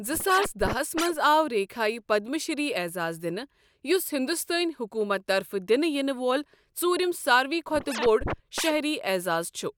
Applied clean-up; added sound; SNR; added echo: none; Scratching (performance technique); 7 dB; none.